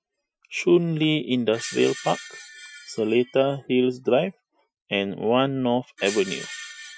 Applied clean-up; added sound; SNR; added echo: classical method Wiener filter.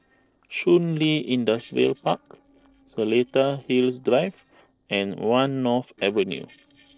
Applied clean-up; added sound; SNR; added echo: neural separator model SepFormer DNS4.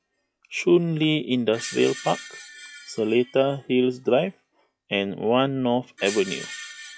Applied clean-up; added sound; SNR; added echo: classical method log-MMSE.